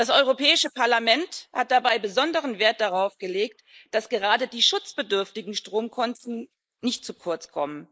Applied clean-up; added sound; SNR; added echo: neural mask model Resemble Enhance denoiser.